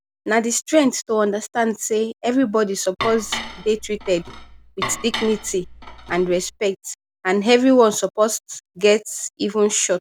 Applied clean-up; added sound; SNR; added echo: none; Dishes, pots, and pans; 11 dB; none.